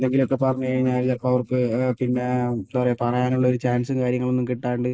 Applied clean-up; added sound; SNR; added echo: neural mask model Resemble Enhance denoiser.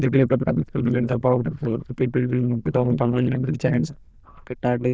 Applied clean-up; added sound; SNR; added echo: neural diffusion model UNIVERSE++.